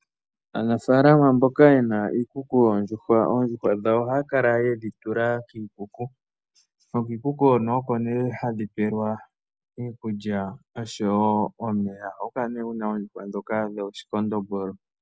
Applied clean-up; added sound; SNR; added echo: none; none; none; none.